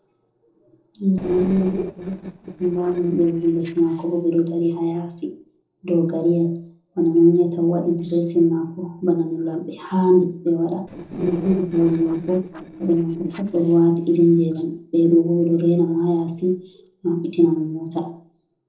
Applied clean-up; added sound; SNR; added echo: neural separator model SepFormer DNS4.